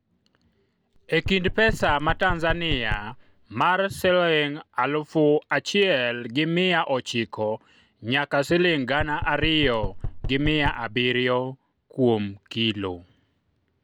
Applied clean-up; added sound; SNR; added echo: none; Knock; 7 dB; none.